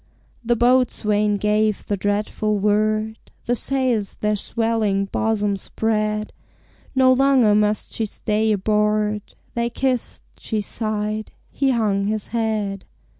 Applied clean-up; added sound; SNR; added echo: none; none; none; none.